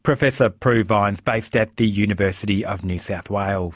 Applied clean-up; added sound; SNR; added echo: none; none; none; none.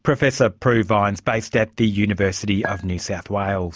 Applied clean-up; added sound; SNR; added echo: none; Chink, clink; 11 dB; none.